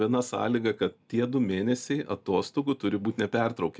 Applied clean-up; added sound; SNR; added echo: none; none; none; none.